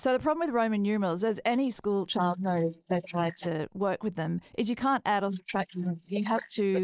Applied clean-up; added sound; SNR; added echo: neural mask model Resemble Enhance denoiser.